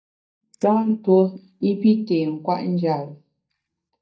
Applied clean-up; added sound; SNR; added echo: neural mask model DeepFilterNet 3.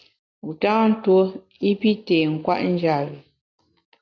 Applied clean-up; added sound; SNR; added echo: none; none; none; none.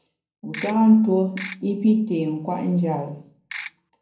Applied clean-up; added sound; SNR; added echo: none; Ratchet, pawl / Percussion; 7 dB; reverberation time 0.6 s.